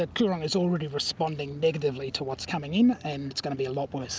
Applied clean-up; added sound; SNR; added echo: none; none; none; none.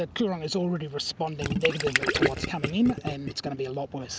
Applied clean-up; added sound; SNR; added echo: none; Gurgling; 0 dB; none.